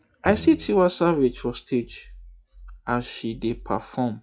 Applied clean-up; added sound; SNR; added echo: classical method log-MMSE.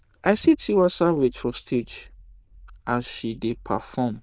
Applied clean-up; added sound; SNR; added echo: neural diffusion model UNIVERSE++.